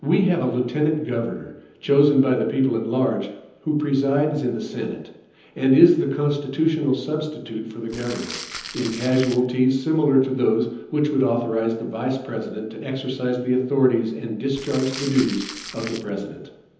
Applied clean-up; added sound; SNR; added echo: none; Crumpling, crinkling; 14 dB; reverberation time 0.9 s.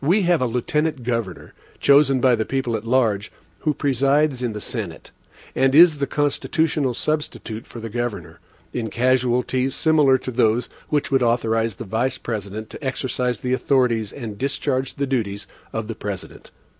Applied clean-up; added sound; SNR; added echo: none; none; none; none.